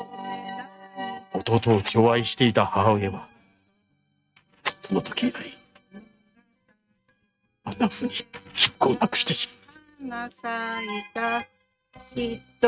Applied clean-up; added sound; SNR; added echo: neural mask model RNNoise.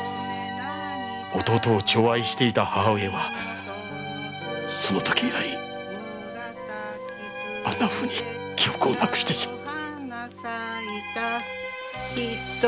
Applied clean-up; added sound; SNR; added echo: none; none; none; none.